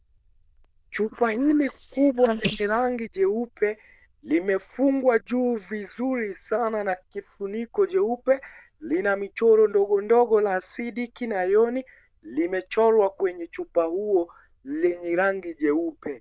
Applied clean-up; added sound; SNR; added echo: neural diffusion model UNIVERSE++.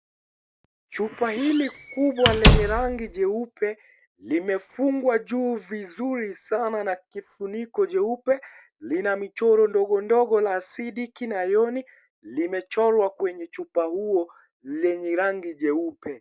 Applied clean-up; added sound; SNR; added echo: none; Squeak / Slam; -2 dB; none.